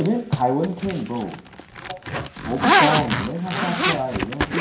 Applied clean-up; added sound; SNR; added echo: none; Zipper (clothing); -1 dB; reverberation time 0.5 s.